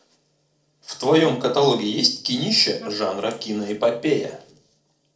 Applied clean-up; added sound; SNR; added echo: neural separator model SepFormer DNS4.